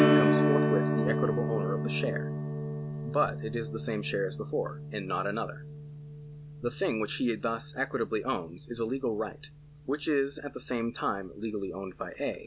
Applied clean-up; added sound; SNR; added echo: none; Strum; -1 dB; none.